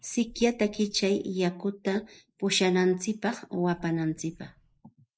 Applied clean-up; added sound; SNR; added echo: neural mask model Resemble Enhance denoiser.